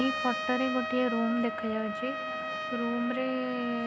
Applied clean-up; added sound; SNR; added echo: none; Trumpet; 4 dB; none.